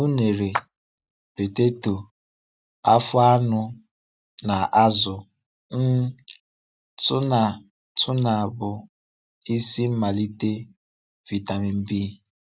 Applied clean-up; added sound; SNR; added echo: neural mask model RNNoise.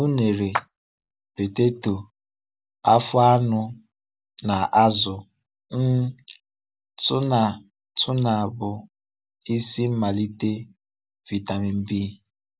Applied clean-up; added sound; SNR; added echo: none; Clapping; 11 dB; none.